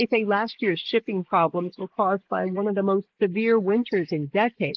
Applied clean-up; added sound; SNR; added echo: neural mask model Resemble Enhance denoiser.